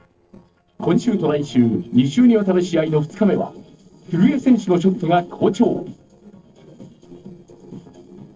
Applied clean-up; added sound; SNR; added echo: neural separator model SepFormer DNS4.